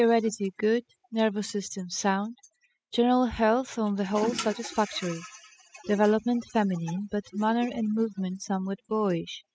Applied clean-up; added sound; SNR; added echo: classical method spectral subtraction.